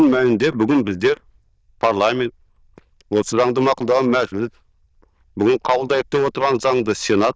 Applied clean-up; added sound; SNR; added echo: neural diffusion model UNIVERSE++.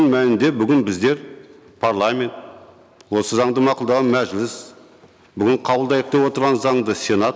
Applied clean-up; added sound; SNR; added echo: none; none; none; none.